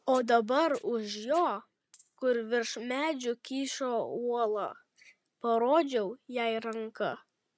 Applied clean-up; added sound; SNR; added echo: neural mask model RNNoise.